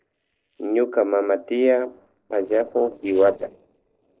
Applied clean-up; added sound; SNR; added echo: neural separator model SepFormer DNS4.